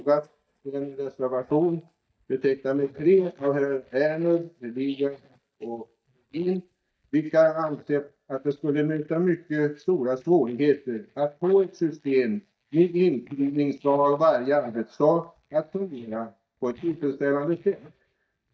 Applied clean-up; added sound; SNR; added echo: neural mask model DeepFilterNet 3.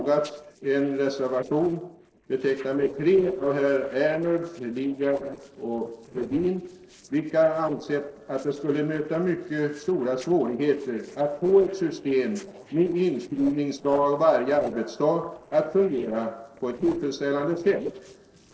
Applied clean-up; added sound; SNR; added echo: neural separator model SepFormer DNS4.